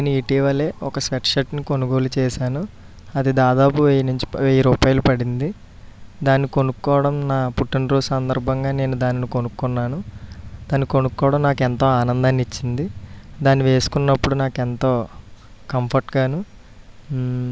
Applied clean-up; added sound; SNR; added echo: none; none; none; none.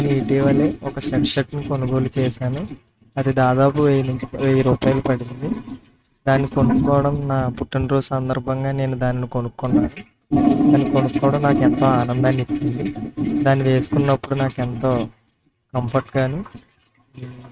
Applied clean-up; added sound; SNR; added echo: neural mask model RNNoise.